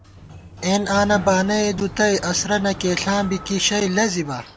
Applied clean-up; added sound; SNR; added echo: none; Sliding door; 15 dB; none.